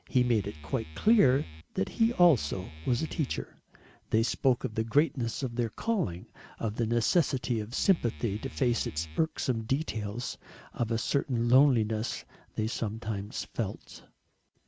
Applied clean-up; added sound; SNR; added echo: none; Musical instrument; 16 dB; none.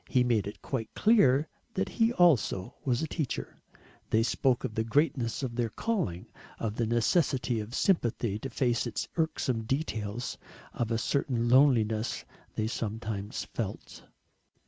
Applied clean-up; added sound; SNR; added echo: none; none; none; none.